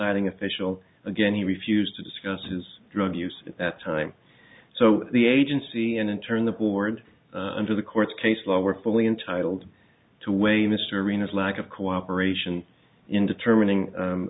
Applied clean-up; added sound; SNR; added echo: none; none; none; none.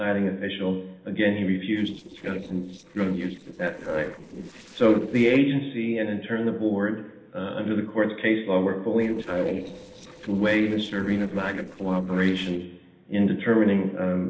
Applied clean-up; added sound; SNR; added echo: neural separator model SepFormer DNS4.